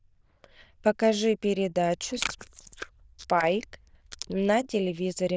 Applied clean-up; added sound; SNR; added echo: neural diffusion model UNIVERSE++.